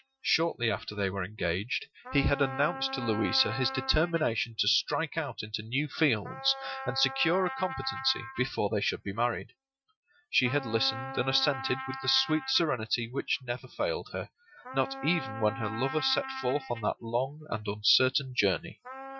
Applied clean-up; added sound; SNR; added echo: classical method Wiener filter.